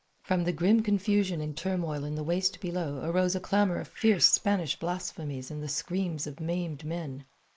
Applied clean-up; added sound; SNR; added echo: neural mask model Resemble Enhance denoiser.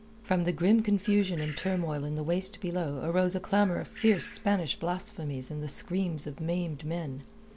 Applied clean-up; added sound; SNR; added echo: none; Bird; 18 dB; none.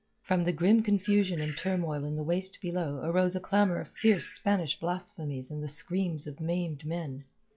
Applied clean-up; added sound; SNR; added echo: classical method log-MMSE.